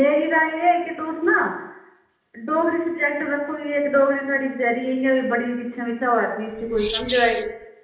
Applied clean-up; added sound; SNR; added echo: none; Wild animals; 10 dB; reverberation time 0.8 s.